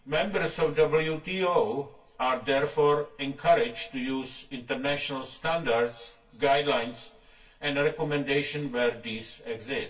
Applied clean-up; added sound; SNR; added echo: none; none; none; reverberation time 0.2 s.